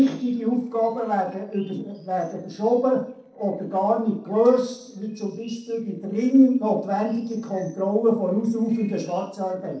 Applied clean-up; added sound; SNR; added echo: neural separator model SepFormer DNS4.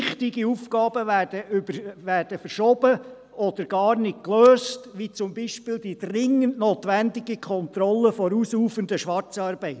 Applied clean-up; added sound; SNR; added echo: none; none; none; none.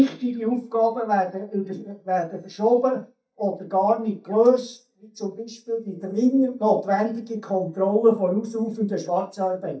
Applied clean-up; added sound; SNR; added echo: neural mask model DeepFilterNet 3.